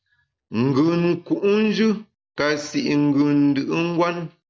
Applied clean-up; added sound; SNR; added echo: none; none; none; none.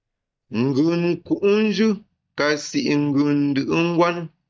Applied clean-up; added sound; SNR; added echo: neural mask model DeepFilterNet 3.